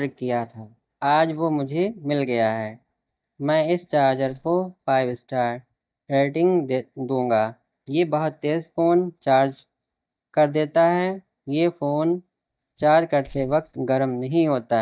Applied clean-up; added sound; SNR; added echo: neural mask model DeepFilterNet 3.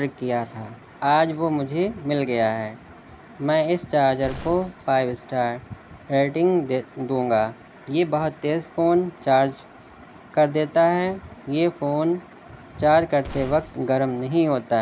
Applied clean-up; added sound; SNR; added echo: none; Glass; 16 dB; none.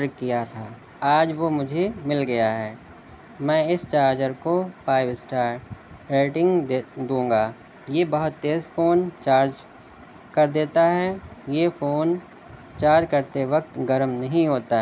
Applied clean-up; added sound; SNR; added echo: none; none; none; none.